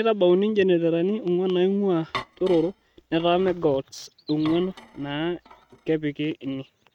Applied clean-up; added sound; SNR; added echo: neural mask model RNNoise.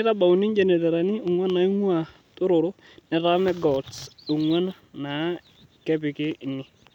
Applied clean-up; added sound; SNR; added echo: none; none; none; none.